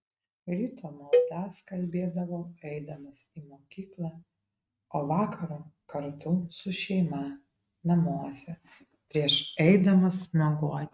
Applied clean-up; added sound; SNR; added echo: neural mask model RNNoise.